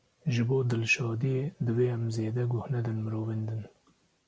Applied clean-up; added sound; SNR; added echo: none; none; none; none.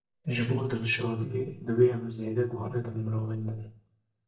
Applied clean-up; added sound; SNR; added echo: neural mask model DeepFilterNet 3.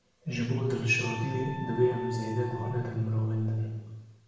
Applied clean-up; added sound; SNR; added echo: none; Wind instrument, woodwind instrument; 14 dB; reverberation time 1.1 s.